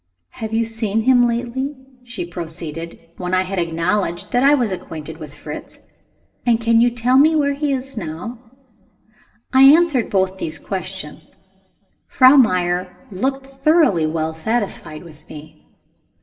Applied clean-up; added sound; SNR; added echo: none; none; none; reverberation time 1.3 s.